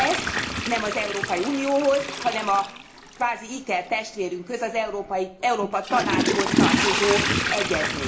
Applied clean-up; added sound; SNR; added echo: none; Toilet flush / Water; 1 dB; reverberation time 0.4 s.